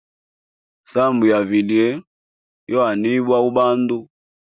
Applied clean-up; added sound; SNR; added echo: none; none; none; none.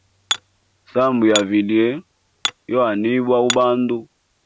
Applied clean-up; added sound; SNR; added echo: none; Hammer; 11 dB; none.